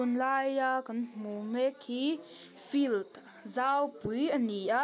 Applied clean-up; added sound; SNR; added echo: none; none; none; none.